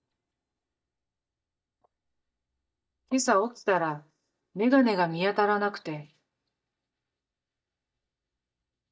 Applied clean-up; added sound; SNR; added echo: neural mask model DeepFilterNet 3.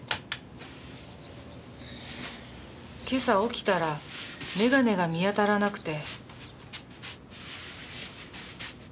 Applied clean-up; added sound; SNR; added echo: none; none; none; none.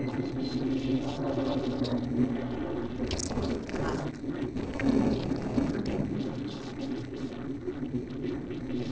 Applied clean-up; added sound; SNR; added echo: neural separator model SepFormer DNS4.